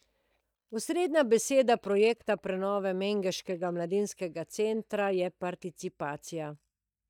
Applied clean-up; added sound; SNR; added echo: neural mask model DeepFilterNet 3.